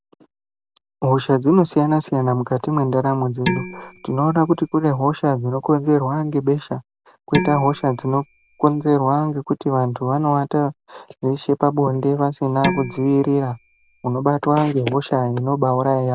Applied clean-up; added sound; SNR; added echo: none; Dishes, pots, and pans; 9 dB; none.